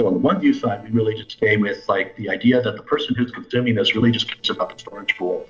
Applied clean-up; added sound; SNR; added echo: neural separator model SepFormer DNS4.